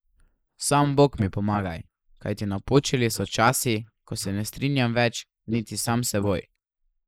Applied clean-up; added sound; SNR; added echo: neural mask model Resemble Enhance denoiser.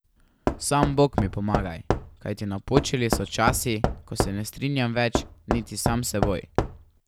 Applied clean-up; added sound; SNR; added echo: none; Knock / Wood; 2 dB; none.